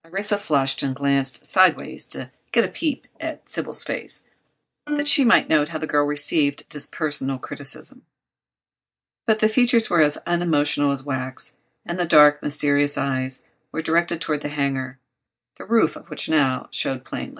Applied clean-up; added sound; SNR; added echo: neural mask model DeepFilterNet 3.